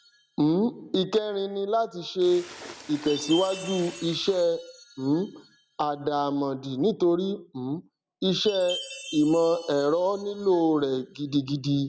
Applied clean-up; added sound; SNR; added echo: none; Chime + Splash, splatter; 17 dB; none.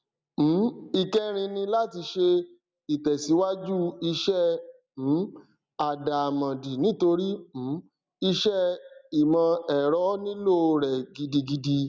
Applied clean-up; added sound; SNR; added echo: none; none; none; none.